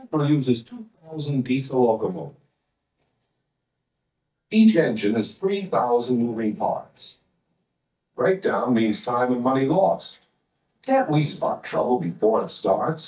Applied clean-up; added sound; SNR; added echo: neural mask model DeepFilterNet 3.